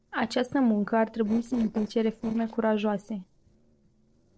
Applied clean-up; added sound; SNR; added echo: neural separator model SepFormer DNS4.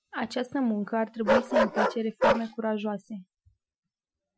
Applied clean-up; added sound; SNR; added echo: classical method Wiener filter.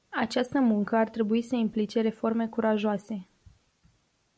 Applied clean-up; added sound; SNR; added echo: none; none; none; none.